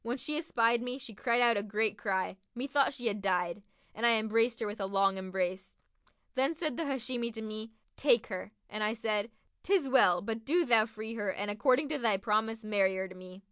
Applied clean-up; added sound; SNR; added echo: none; none; none; none.